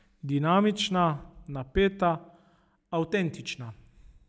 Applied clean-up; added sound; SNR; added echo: none; none; none; none.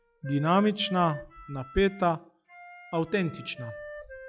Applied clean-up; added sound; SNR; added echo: classical method log-MMSE.